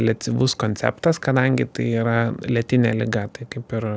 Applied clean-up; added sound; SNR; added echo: none; none; none; none.